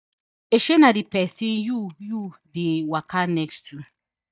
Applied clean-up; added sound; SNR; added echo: neural mask model DeepFilterNet 3.